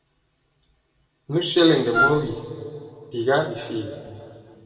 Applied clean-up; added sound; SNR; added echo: none; Wind instrument, woodwind instrument; -1 dB; reverberation time 2.4 s.